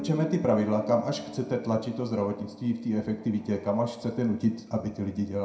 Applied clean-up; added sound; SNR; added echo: none; Guitar; 15 dB; reverberation time 0.4 s.